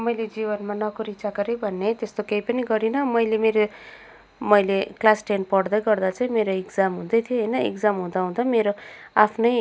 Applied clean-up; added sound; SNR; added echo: none; none; none; none.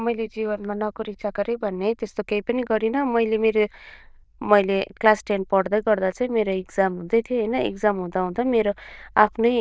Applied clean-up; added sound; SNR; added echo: neural diffusion model UNIVERSE++.